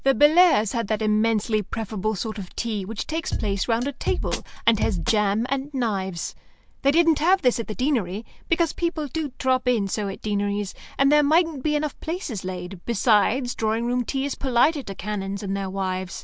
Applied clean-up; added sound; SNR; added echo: none; Drum kit; 4 dB; none.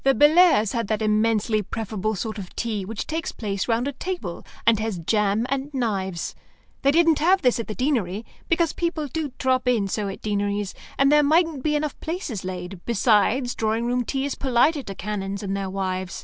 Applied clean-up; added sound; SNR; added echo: none; none; none; none.